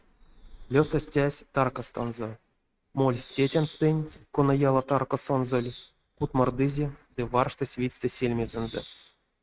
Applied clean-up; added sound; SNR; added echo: neural mask model RNNoise.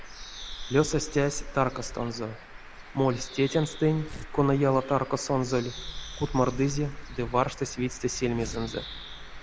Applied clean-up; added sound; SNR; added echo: none; Bird + Tearing; 11 dB; none.